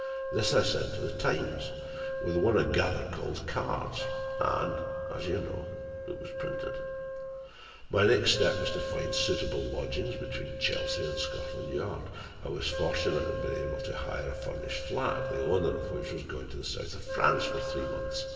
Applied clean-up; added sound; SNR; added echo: none; Wind instrument, woodwind instrument; 6 dB; reverberation time 2.5 s.